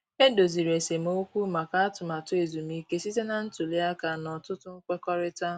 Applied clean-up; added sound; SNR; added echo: none; none; none; none.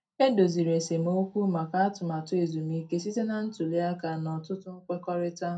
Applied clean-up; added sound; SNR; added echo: none; none; none; reverberation time 0.2 s.